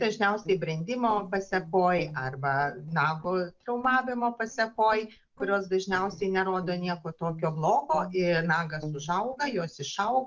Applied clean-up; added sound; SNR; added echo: neural separator model SepFormer DNS4.